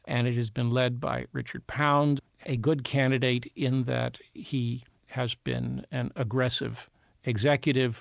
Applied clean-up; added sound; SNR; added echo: none; none; none; none.